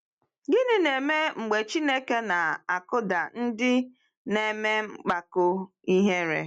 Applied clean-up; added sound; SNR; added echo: none; none; none; none.